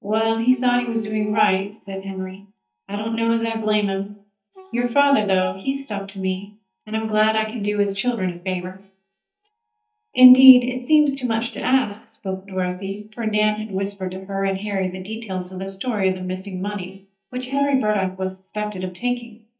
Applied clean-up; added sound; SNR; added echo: neural mask model DeepFilterNet 3.